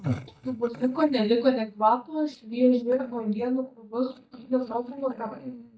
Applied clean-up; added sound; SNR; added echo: neural mask model DeepFilterNet 3.